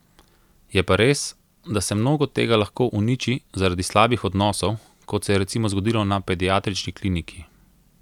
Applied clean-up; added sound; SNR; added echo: none; none; none; none.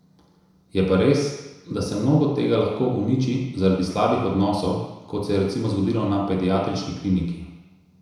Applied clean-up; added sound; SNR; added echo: none; none; none; reverberation time 1.0 s.